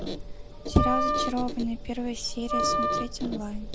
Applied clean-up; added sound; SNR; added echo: none; Wind instrument, woodwind instrument + Squeak; -4 dB; none.